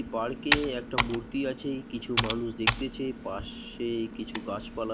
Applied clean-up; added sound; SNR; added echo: none; Computer keyboard; -1 dB; reverberation time 0.4 s.